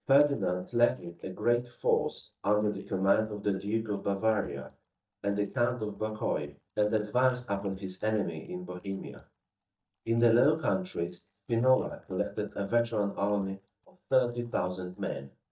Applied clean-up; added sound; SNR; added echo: neural mask model DeepFilterNet 3.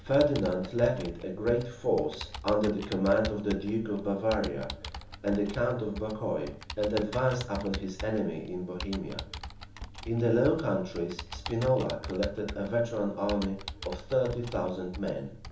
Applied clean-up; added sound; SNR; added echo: none; Computer keyboard; 12 dB; reverberation time 1.2 s.